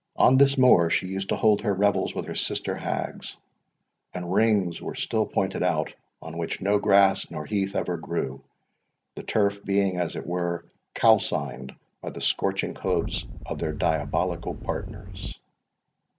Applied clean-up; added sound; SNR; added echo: none; Wind; 9 dB; none.